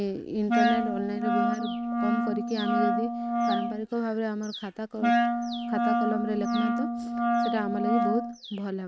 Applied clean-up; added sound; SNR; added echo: neural mask model RNNoise.